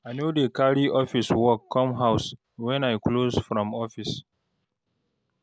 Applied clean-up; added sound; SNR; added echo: none; none; none; none.